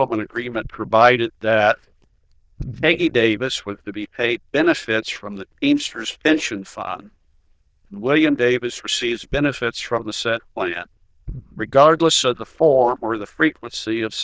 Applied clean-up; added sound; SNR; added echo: neural diffusion model UNIVERSE++.